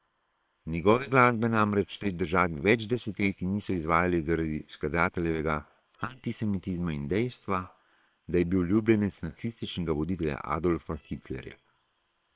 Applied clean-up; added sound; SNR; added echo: neural separator model SepFormer WHAM!.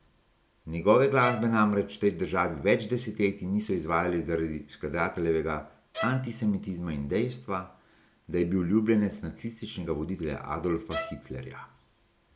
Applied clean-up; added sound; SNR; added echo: none; Bowed string instrument; 10 dB; none.